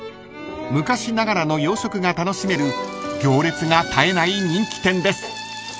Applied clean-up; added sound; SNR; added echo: none; none; none; none.